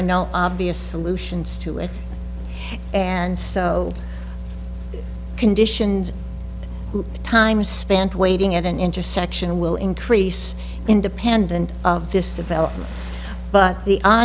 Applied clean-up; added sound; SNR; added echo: none; none; none; none.